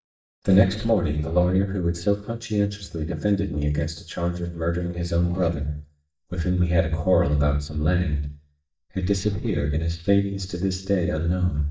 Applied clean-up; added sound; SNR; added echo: neural mask model DeepFilterNet 3.